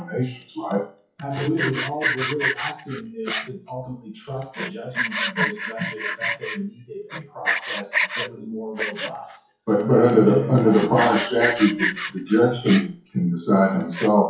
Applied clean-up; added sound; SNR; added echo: classical method WPE with log-MMSE.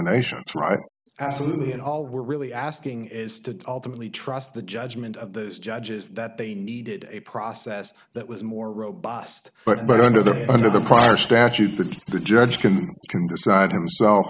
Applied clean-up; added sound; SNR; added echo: none; none; none; none.